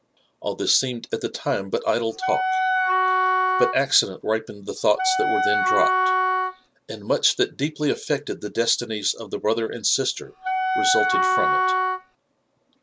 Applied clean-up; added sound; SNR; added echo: none; Wind instrument, woodwind instrument; -4 dB; none.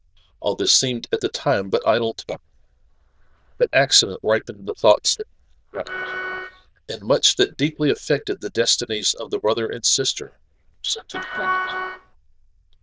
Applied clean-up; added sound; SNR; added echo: neural diffusion model UNIVERSE++.